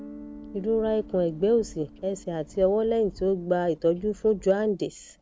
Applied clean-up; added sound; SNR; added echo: none; Guitar + Thunder / Rain; 19 dB; none.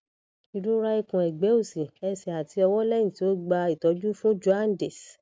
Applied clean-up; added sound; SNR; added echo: none; none; none; none.